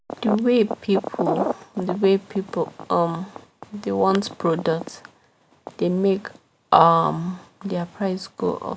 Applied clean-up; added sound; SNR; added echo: none; none; none; none.